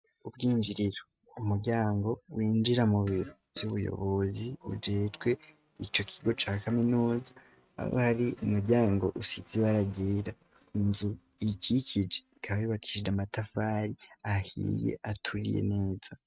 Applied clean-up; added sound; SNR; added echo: neural mask model RNNoise.